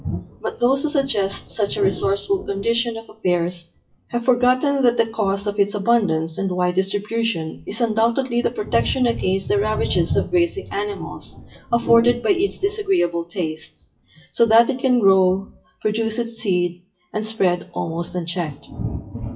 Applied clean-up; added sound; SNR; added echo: classical method WPE with log-MMSE.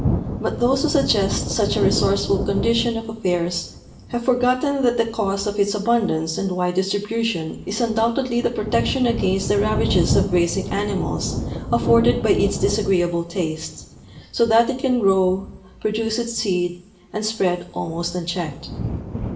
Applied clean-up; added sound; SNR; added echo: none; Thunder; 7 dB; reverberation time 0.6 s.